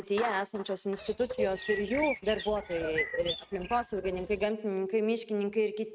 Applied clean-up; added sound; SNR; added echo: neural mask model RNNoise.